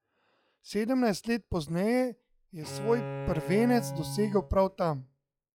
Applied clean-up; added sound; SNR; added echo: classical method log-MMSE.